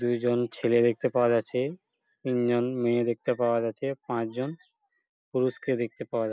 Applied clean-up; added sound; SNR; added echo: none; none; none; none.